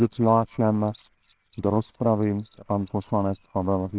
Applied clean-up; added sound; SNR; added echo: neural separator model SepFormer WHAMR!.